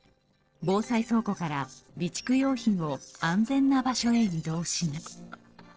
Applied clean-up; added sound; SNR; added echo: neural separator model SepFormer DNS4.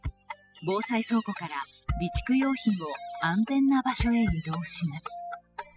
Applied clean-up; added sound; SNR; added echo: classical method spectral subtraction.